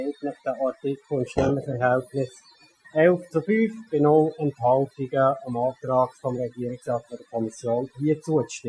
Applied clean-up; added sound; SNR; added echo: classical method Wiener filter.